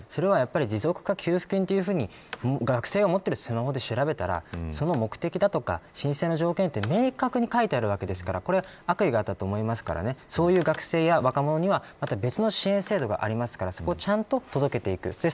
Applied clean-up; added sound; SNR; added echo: none; none; none; none.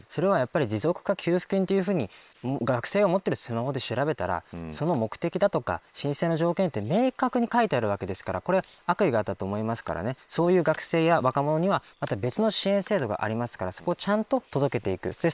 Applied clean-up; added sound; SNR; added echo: neural separator model SepFormer WHAM!.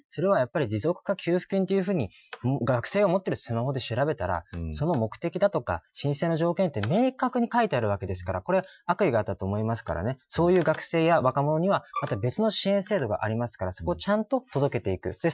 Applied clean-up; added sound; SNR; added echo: classical method Wiener filter.